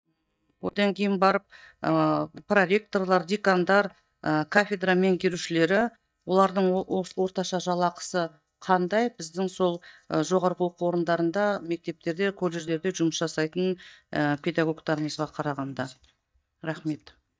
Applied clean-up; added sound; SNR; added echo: neural mask model DeepFilterNet 3.